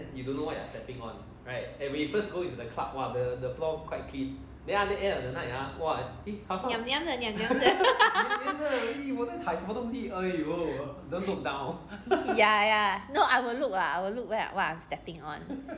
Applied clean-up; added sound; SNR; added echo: none; none; none; none.